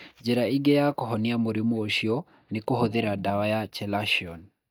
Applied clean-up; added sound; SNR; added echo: neural mask model DeepFilterNet 3.